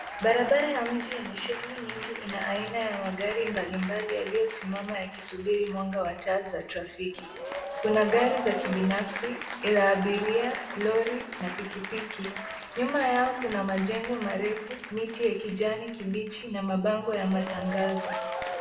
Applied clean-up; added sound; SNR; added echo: none; Applause / Cheering; 9 dB; reverberation time 0.9 s.